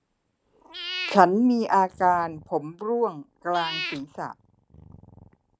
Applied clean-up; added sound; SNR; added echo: none; Meow / Purr; 14 dB; none.